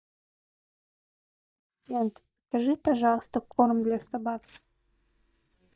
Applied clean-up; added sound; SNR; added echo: neural mask model DeepFilterNet 3.